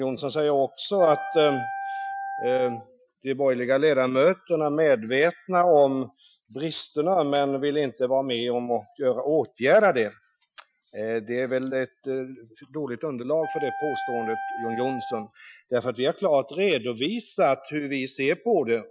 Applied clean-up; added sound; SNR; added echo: classical method Wiener filter.